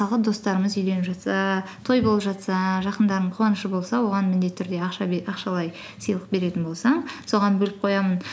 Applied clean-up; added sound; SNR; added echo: none; none; none; none.